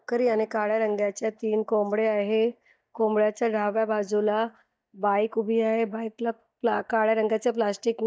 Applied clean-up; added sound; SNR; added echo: neural mask model DeepFilterNet 3.